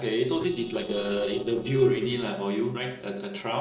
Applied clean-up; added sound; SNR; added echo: neural separator model SepFormer DNS4.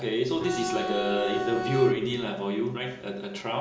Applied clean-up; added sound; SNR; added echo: none; Bowed string instrument; 4 dB; reverberation time 0.3 s.